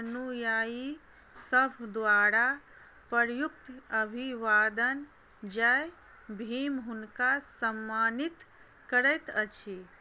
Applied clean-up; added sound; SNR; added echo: none; none; none; none.